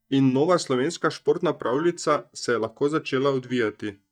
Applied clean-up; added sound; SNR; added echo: neural mask model DeepFilterNet 3.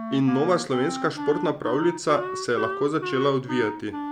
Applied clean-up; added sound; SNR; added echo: none; Wind instrument, woodwind instrument; 8 dB; none.